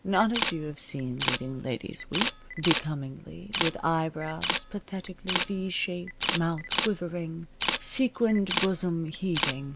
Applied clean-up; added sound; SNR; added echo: none; Camera; 1 dB; none.